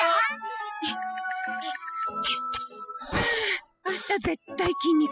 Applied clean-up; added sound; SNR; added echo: classical method spectral subtraction.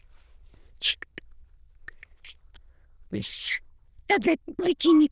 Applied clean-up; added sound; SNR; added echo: neural diffusion model UNIVERSE++.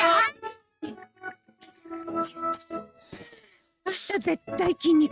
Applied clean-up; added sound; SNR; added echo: neural mask model RNNoise.